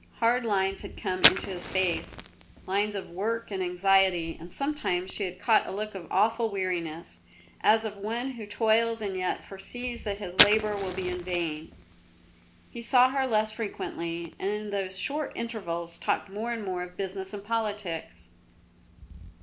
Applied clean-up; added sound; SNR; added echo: none; Fire; 8 dB; none.